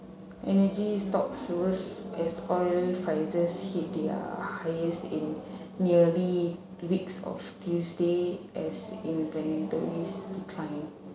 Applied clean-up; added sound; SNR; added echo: none; none; none; none.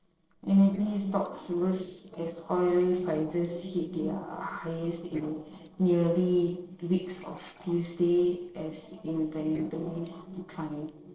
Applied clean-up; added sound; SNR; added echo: neural separator model SepFormer DNS4.